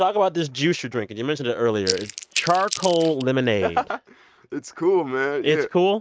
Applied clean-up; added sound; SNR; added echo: neural mask model RNNoise.